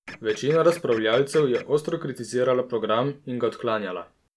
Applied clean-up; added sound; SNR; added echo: none; Printer; 17 dB; none.